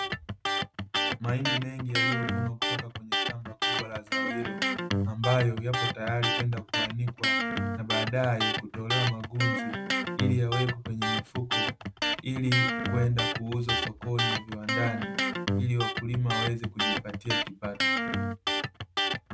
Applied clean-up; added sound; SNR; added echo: none; Electric guitar; -2 dB; none.